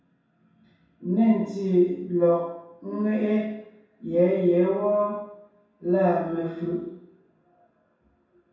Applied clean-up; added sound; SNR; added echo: none; none; none; reverberation time 0.7 s.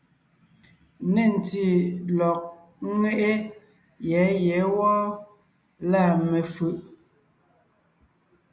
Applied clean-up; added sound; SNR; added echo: none; none; none; none.